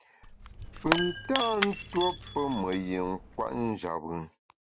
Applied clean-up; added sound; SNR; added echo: none; Shatter / Crushing; 0 dB; none.